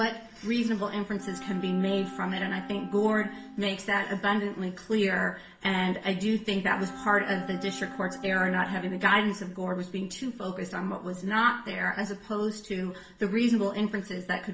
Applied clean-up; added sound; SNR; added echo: none; Wind instrument, woodwind instrument; 15 dB; reverberation time 0.5 s.